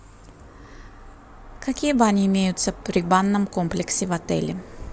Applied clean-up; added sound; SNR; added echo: none; none; none; none.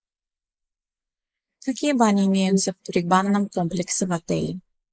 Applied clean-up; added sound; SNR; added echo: neural mask model Resemble Enhance denoiser.